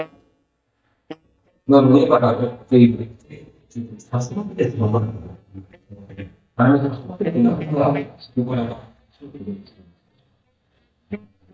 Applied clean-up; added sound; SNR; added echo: neural mask model DeepFilterNet 3.